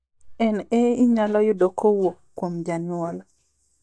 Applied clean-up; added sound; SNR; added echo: neural mask model DeepFilterNet 3.